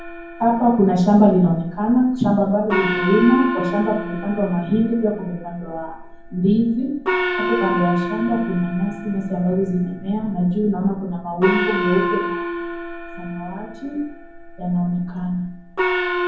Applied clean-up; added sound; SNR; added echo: none; Gong; 6 dB; reverberation time 0.9 s.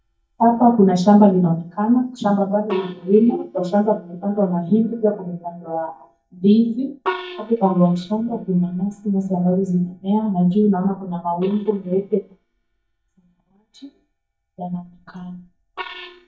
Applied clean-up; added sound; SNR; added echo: neural mask model DeepFilterNet 3.